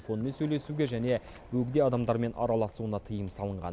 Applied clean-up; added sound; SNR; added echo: none; none; none; none.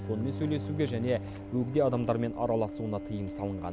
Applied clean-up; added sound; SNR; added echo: none; Bowed string instrument; 8 dB; none.